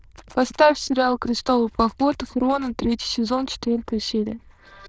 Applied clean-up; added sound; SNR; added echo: neural diffusion model UNIVERSE++.